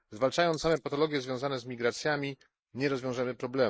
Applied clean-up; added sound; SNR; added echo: neural mask model Resemble Enhance denoiser.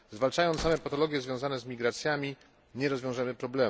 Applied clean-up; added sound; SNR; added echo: none; Gunshot, gunfire; 17 dB; none.